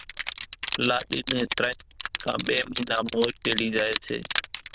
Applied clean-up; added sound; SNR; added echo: neural diffusion model UNIVERSE++.